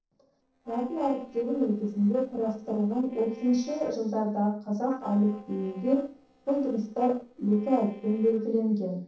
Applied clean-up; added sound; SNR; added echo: neural separator model SepFormer DNS4.